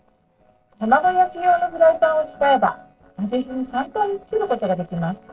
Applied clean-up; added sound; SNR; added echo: neural separator model SepFormer DNS4.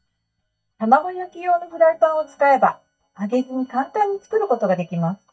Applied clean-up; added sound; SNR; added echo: neural mask model DeepFilterNet 3.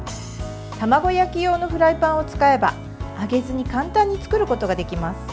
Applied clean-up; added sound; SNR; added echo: none; none; none; none.